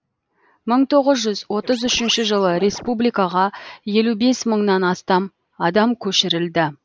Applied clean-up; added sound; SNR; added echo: neural mask model Resemble Enhance denoiser.